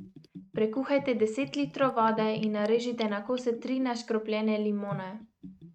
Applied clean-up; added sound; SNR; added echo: neural mask model RNNoise.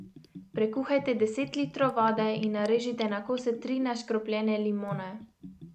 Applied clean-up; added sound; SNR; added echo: none; Bathtub (filling or washing) / Gurgling; 16 dB; none.